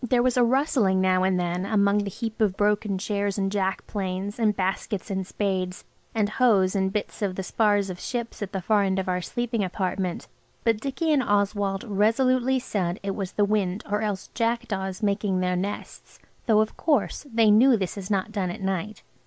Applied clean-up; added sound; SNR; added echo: none; none; none; none.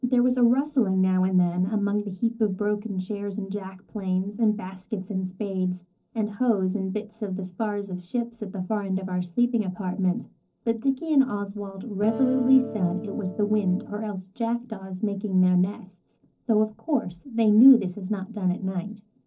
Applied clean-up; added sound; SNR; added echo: neural separator model SepFormer DNS4.